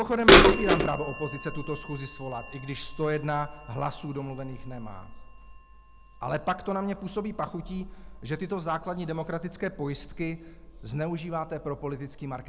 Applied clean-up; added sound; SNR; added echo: none; Bird vocalization, bird call, bird song / Telephone; -3 dB; none.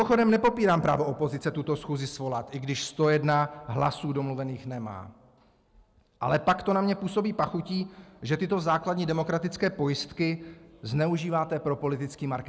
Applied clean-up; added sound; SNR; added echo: none; none; none; none.